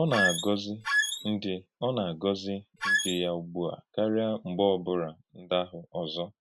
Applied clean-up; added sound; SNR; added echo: neural mask model Resemble Enhance denoiser.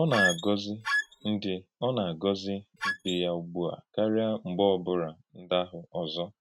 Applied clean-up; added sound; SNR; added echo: neural mask model RNNoise.